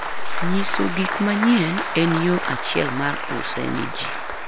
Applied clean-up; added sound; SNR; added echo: none; Applause; 6 dB; none.